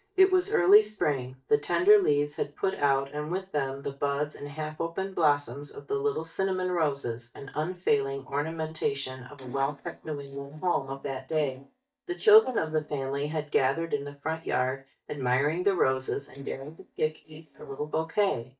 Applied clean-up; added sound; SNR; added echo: neural mask model DeepFilterNet 3.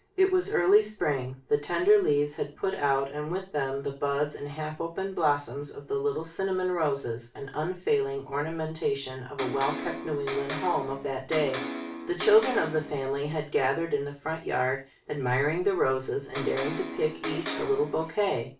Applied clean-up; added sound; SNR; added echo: none; Electric guitar; 7 dB; reverberation time 0.3 s.